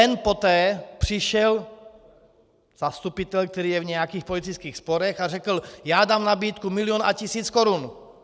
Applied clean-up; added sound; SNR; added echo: none; none; none; none.